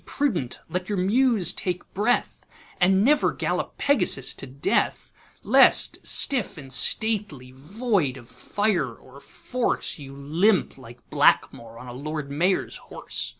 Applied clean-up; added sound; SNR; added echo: none; none; none; none.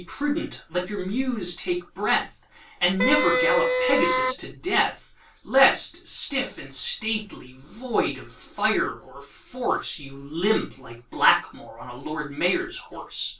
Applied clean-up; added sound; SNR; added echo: none; Wind instrument, woodwind instrument; -3 dB; reverberation time 0.2 s.